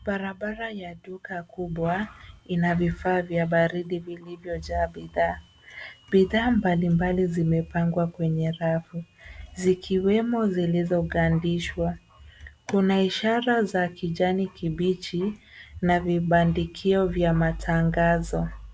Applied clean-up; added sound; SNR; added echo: none; none; none; none.